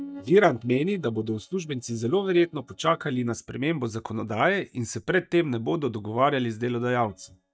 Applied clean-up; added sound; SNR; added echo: neural mask model DeepFilterNet 3.